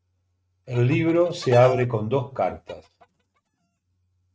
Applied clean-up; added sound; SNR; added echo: neural mask model RNNoise.